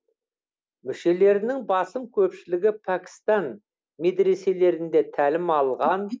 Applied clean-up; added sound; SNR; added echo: none; none; none; none.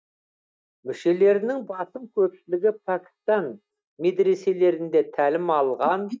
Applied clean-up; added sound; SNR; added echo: neural mask model DeepFilterNet 3.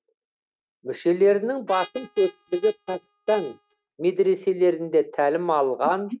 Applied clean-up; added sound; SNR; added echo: neural mask model RNNoise.